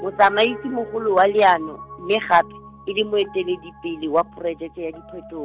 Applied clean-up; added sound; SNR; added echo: none; Piano; 17 dB; none.